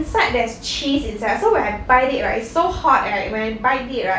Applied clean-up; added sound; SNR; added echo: none; none; none; none.